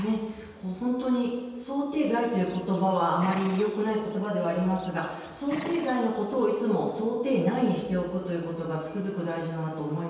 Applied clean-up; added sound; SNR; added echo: none; Livestock, farm animals, working animals; 16 dB; reverberation time 1.2 s.